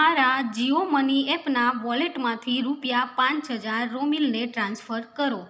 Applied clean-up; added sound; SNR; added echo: none; none; none; none.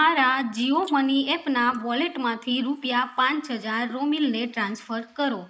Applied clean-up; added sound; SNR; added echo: neural mask model Resemble Enhance denoiser.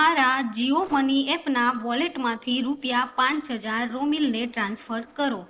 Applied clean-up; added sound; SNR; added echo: neural separator model SepFormer DNS4.